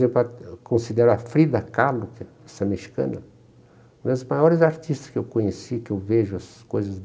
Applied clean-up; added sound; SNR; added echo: none; none; none; reverberation time 0.4 s.